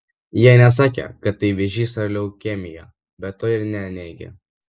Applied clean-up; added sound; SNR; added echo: none; none; none; none.